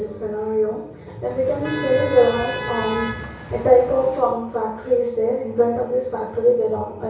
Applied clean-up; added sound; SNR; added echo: none; Motor vehicle (road); 10 dB; reverberation time 0.6 s.